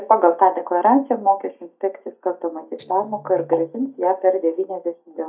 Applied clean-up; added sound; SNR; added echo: neural mask model DeepFilterNet 3.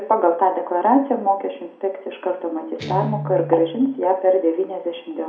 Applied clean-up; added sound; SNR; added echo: none; Guitar; 15 dB; reverberation time 0.4 s.